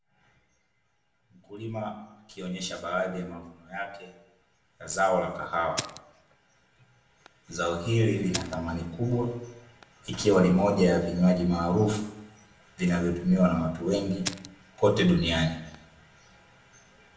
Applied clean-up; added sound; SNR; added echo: none; Fire; 14 dB; reverberation time 0.7 s.